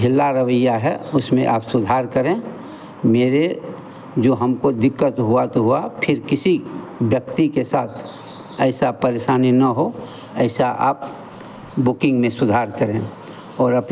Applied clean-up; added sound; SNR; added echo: none; none; none; none.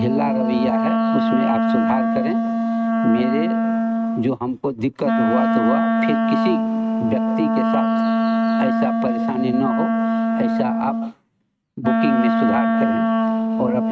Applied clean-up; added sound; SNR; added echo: neural mask model RNNoise.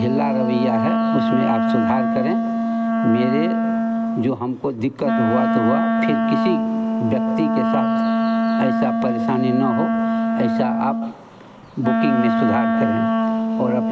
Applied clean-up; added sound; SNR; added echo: none; Wind instrument, woodwind instrument; -5 dB; none.